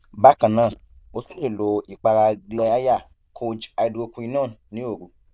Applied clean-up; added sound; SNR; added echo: neural diffusion model UNIVERSE++.